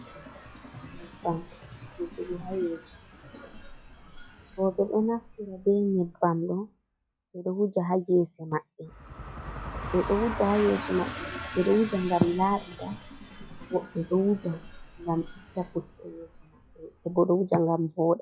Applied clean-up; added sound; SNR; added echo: classical method log-MMSE.